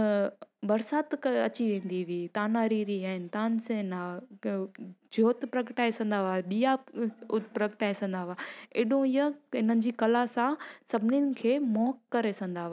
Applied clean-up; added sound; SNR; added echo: none; none; none; none.